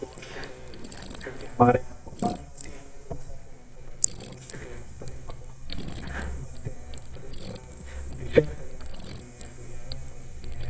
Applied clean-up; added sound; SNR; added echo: neural mask model DeepFilterNet 3.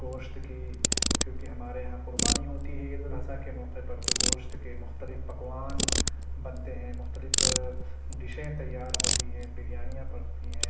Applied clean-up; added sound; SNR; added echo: none; Ratchet, pawl; -1 dB; reverberation time 0.9 s.